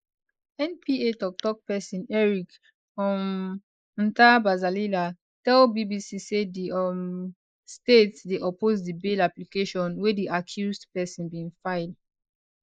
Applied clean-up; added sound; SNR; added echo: neural mask model Resemble Enhance denoiser.